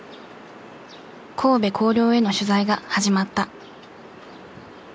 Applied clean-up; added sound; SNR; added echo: none; none; none; none.